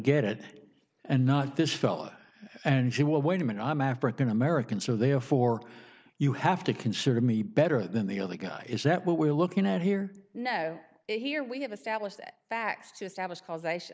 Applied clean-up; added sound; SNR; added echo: none; none; none; none.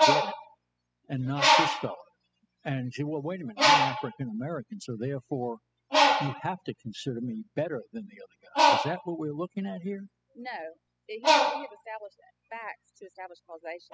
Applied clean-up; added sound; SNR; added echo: classical method spectral subtraction.